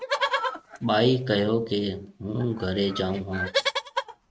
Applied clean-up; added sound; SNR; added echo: neural mask model RNNoise.